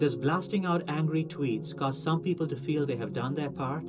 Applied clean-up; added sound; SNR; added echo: none; none; none; reverberation time 0.2 s.